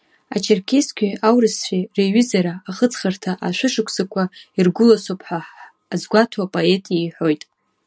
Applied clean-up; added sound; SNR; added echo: none; none; none; none.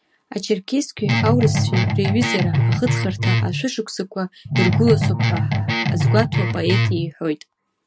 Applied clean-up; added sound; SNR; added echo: none; Guitar; -5 dB; none.